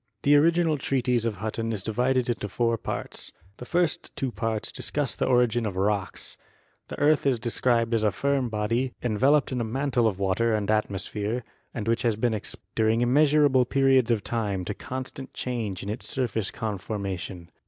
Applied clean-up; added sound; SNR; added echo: none; none; none; none.